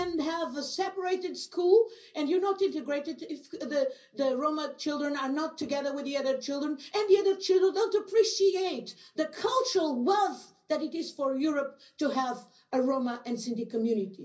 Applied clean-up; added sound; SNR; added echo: none; none; none; reverberation time 0.5 s.